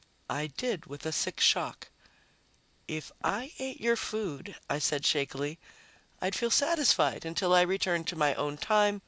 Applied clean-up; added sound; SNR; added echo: none; none; none; none.